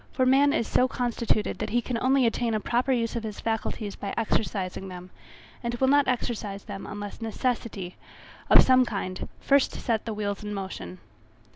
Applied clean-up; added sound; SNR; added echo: none; none; none; none.